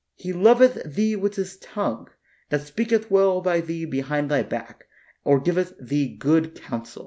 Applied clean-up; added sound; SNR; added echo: none; none; none; none.